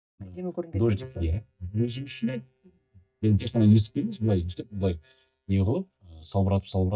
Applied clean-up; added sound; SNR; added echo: neural mask model DeepFilterNet 3.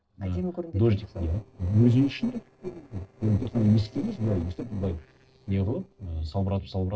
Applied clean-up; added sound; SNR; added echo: neural separator model SepFormer DNS4.